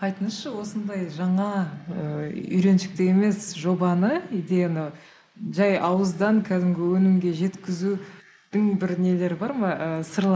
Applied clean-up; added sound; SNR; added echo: neural mask model Resemble Enhance denoiser.